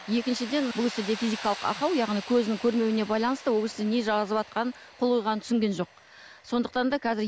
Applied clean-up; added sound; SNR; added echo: none; Tools; 16 dB; none.